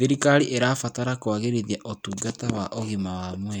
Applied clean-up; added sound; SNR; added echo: none; none; none; none.